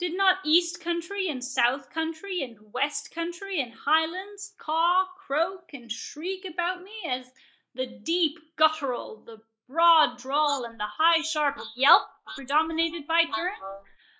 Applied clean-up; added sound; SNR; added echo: neural mask model Resemble Enhance denoiser.